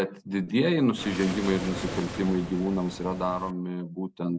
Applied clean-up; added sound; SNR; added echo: none; Waves, surf; 9 dB; none.